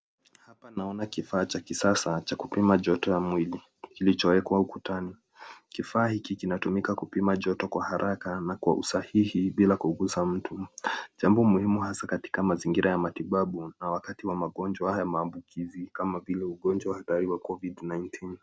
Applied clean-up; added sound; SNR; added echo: none; none; none; none.